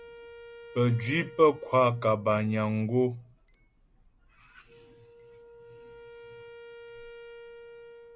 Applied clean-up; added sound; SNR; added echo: none; Wind instrument, woodwind instrument + Chink, clink; 18 dB; none.